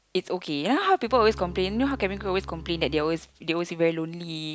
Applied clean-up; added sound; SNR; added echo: none; Bowed string instrument; 15 dB; none.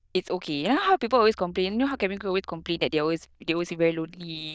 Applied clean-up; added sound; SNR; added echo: neural diffusion model UNIVERSE++.